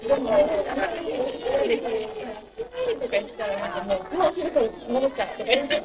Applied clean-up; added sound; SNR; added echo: neural separator model SepFormer DNS4.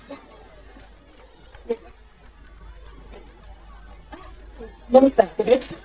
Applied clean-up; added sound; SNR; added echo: neural mask model DeepFilterNet 3.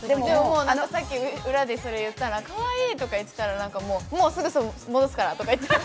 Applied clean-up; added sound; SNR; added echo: none; none; none; none.